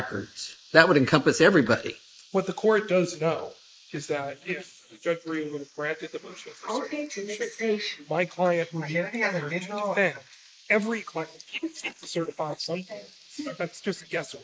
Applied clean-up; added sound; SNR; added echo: neural mask model Resemble Enhance denoiser.